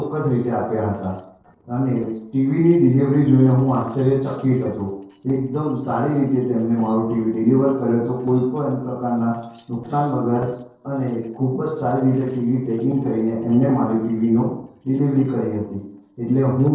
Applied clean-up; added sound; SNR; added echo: neural separator model SepFormer DNS4.